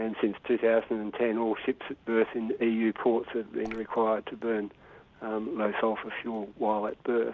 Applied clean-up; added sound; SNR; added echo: none; Drip / Water; 14 dB; none.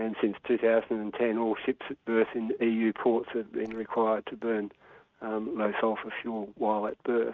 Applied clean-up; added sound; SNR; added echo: neural mask model RNNoise.